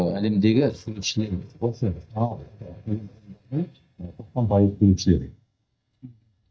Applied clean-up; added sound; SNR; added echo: neural mask model DeepFilterNet 3.